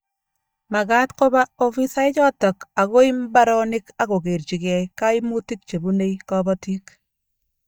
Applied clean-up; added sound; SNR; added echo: neural mask model DeepFilterNet 3.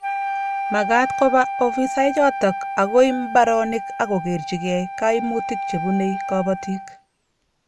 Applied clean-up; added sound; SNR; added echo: none; Wind instrument, woodwind instrument; 7 dB; none.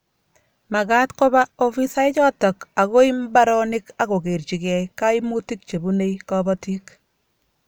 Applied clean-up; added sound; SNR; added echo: none; none; none; none.